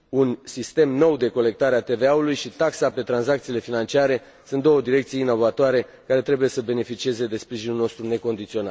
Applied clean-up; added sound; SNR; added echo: none; none; none; none.